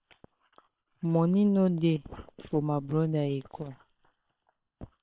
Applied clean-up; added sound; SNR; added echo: neural separator model SepFormer WHAM!.